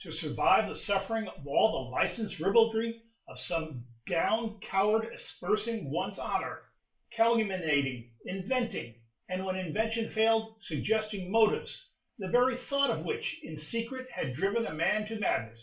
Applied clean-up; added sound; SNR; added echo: none; none; none; reverberation time 0.3 s.